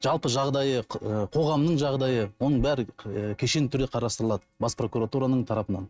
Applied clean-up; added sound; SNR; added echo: neural mask model RNNoise.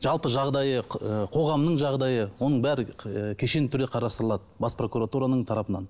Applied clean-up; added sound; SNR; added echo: none; none; none; none.